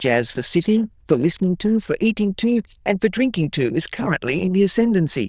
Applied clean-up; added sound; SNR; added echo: neural diffusion model UNIVERSE++.